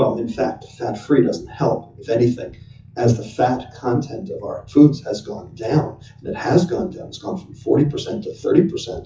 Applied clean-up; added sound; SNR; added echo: classical method WPE with log-MMSE.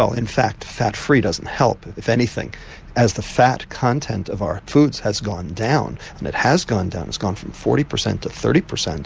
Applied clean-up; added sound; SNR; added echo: none; none; none; none.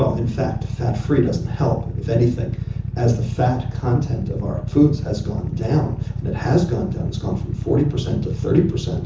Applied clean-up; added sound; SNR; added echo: none; Idling / Motorcycle; 4 dB; reverberation time 0.6 s.